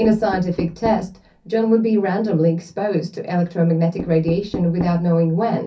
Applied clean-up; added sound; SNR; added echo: none; Knock; 16 dB; reverberation time 0.3 s.